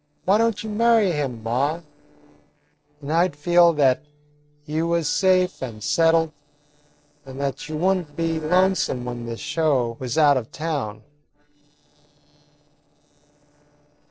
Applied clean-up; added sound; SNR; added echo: neural separator model SepFormer DNS4.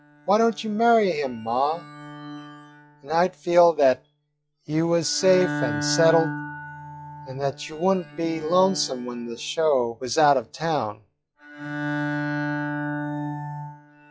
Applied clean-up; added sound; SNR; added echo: classical method log-MMSE.